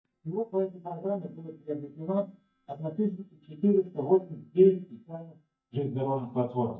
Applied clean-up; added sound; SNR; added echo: neural mask model DeepFilterNet 3.